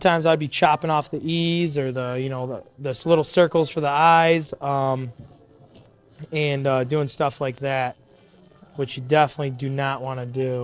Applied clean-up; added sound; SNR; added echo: neural separator model SepFormer DNS4.